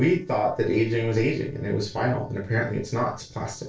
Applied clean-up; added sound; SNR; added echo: neural separator model SepFormer DNS4.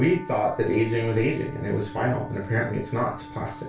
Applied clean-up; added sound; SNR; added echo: none; Wind instrument, woodwind instrument; 16 dB; reverberation time 0.3 s.